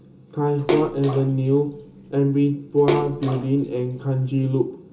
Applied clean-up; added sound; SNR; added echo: none; Splash, splatter; 8 dB; reverberation time 0.2 s.